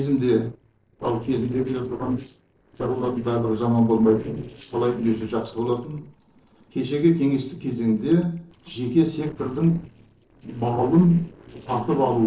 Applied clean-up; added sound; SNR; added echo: neural separator model SepFormer DNS4.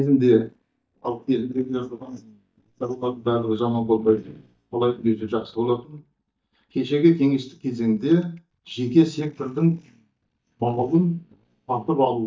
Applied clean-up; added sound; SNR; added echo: neural mask model DeepFilterNet 3.